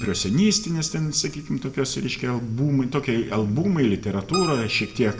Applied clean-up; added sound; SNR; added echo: none; Keyboard (musical); 17 dB; reverberation time 0.5 s.